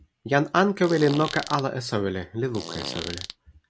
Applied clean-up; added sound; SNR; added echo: none; Fart; 12 dB; none.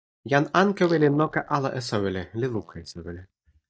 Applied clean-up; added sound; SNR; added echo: neural mask model DeepFilterNet 3.